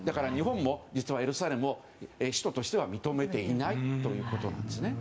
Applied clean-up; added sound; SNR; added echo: none; none; none; none.